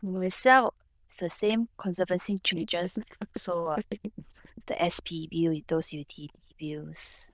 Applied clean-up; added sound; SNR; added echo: neural diffusion model UNIVERSE++.